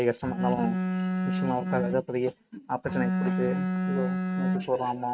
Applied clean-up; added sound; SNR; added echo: neural mask model RNNoise.